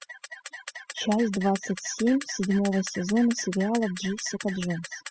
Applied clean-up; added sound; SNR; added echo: classical method spectral subtraction.